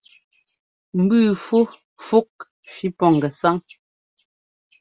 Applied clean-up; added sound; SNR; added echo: none; none; none; none.